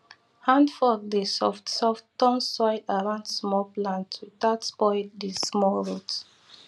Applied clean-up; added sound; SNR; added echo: none; none; none; none.